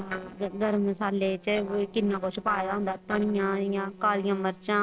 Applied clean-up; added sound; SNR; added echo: neural separator model SepFormer DNS4.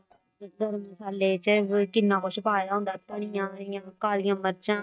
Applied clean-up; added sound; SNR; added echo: neural mask model DeepFilterNet 3.